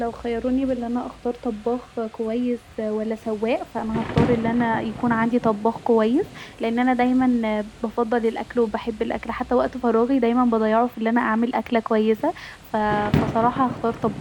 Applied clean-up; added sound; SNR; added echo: none; Thunder / Rain; 11 dB; none.